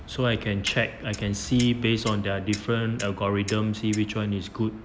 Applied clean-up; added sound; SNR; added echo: none; Clock; 17 dB; none.